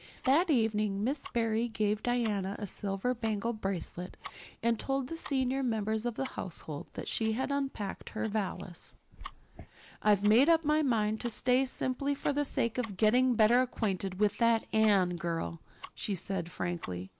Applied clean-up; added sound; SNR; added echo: neural mask model Resemble Enhance denoiser.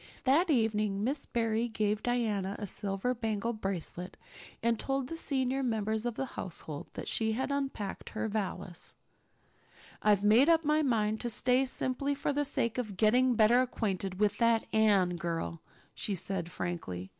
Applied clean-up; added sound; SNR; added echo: none; none; none; none.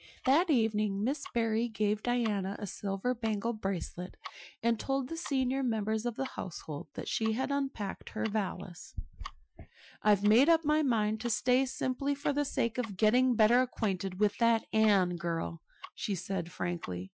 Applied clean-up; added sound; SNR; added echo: classical method Wiener filter.